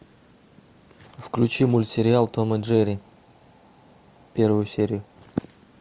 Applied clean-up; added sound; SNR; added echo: none; none; none; none.